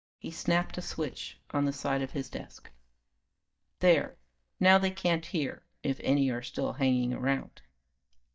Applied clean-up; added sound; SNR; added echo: neural mask model DeepFilterNet 3.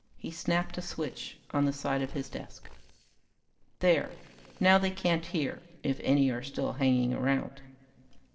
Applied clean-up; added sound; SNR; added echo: neural separator model SepFormer DNS4.